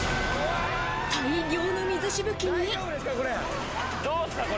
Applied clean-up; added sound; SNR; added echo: none; none; none; none.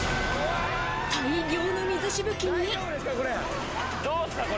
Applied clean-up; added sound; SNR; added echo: none; Electric guitar; 17 dB; none.